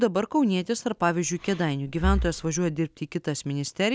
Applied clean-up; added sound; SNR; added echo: none; Breathing; 7 dB; none.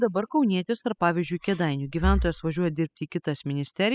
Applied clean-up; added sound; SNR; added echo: classical method spectral subtraction.